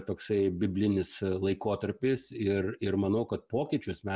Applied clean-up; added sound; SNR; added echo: none; none; none; none.